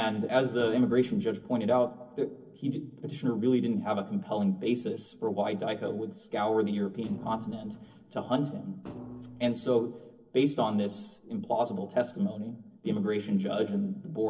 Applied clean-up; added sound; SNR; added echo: neural separator model SepFormer DNS4.